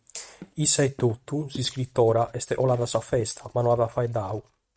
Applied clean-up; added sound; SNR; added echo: neural mask model RNNoise.